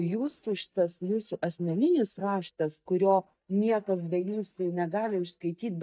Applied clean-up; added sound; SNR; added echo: neural mask model DeepFilterNet 3.